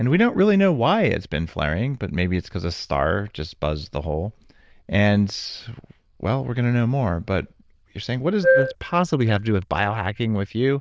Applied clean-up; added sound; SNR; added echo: neural diffusion model UNIVERSE++.